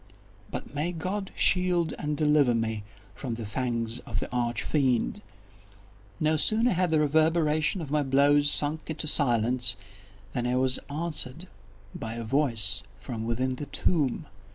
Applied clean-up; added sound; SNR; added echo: none; none; none; none.